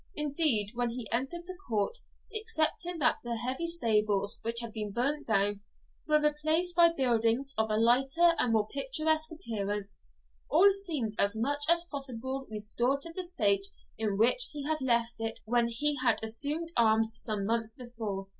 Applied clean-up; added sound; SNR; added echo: none; none; none; none.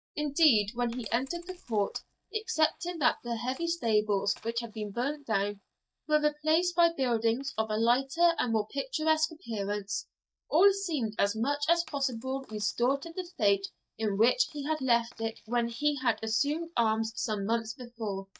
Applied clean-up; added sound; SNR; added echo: neural mask model DeepFilterNet 3.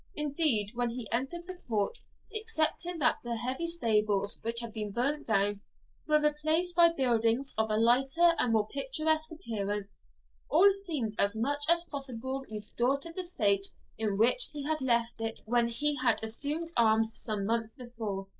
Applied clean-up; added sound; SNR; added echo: neural mask model Resemble Enhance denoiser.